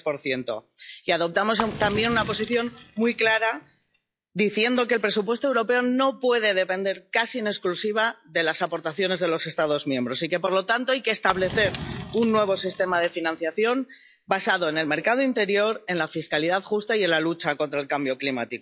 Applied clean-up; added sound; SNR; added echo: classical method log-MMSE.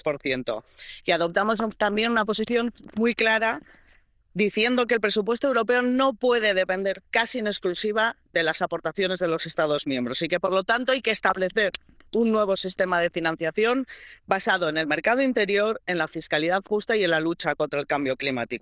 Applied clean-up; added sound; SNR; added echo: neural diffusion model UNIVERSE++.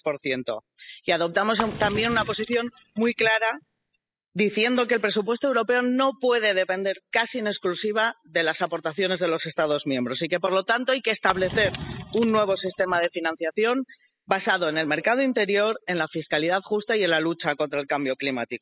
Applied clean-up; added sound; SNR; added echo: classical method spectral subtraction.